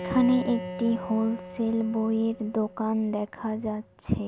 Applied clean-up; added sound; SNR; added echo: none; Bowed string instrument; 12 dB; none.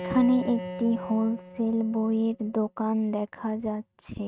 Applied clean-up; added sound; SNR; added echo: neural mask model RNNoise.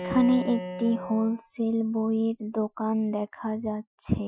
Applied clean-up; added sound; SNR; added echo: classical method Wiener filter.